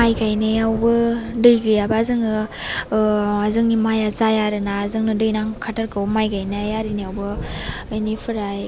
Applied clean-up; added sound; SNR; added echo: none; Thunder; 15 dB; none.